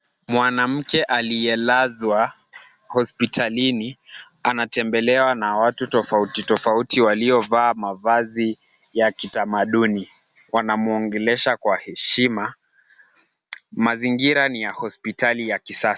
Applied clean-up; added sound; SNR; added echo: none; none; none; none.